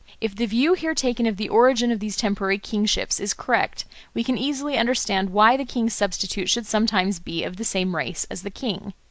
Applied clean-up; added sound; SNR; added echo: none; none; none; none.